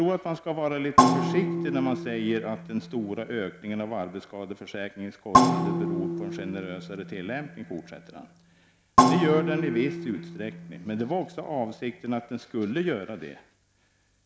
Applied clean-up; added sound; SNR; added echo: none; Percussion; -3 dB; none.